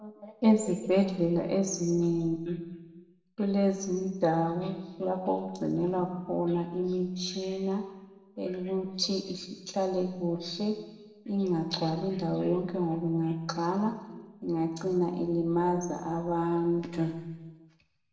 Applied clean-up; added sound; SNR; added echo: none; none; none; reverberation time 1.1 s.